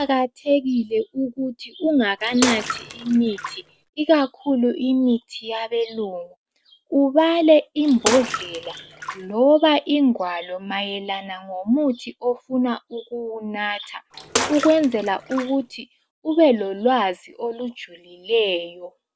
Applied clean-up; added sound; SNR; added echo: none; Bathtub (filling or washing) / Water / Splash, splatter; 7 dB; none.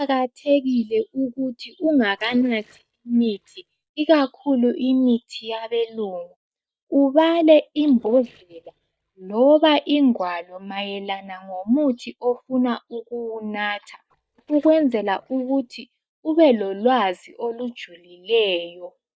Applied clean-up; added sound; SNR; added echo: neural mask model DeepFilterNet 3.